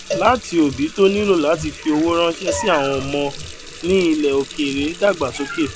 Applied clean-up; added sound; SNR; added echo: none; Cowbell + Water tap, faucet; 13 dB; none.